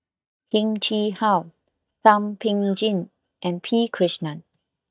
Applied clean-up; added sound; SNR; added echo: neural mask model DeepFilterNet 3.